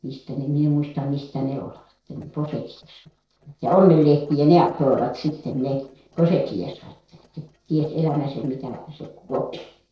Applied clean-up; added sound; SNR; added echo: neural separator model SepFormer DNS4.